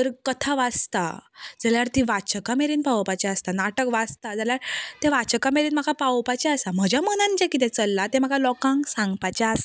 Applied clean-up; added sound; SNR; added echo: none; none; none; none.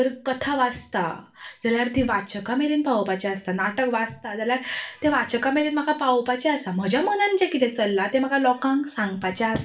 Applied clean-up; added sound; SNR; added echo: none; none; none; reverberation time 0.3 s.